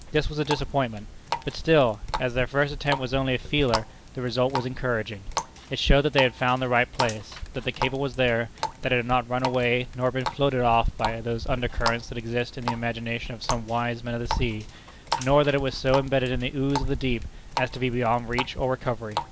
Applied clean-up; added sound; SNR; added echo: none; Water tap, faucet; 10 dB; none.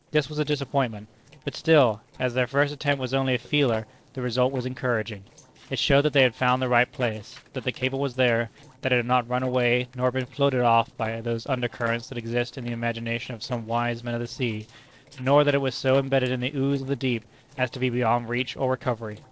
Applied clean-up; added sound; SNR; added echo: neural separator model SepFormer DNS4.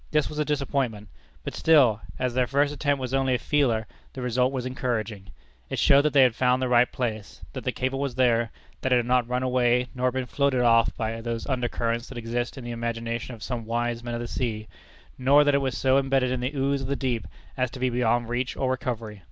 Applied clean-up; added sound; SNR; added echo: none; none; none; none.